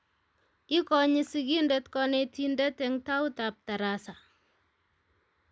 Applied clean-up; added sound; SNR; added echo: none; none; none; none.